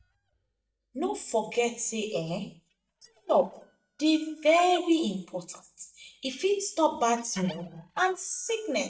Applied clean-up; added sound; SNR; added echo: neural mask model DeepFilterNet 3.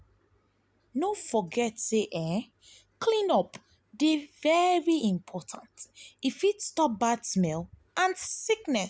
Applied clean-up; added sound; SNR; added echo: none; none; none; none.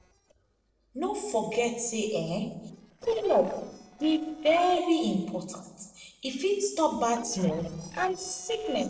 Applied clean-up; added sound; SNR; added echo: neural separator model SepFormer DNS4.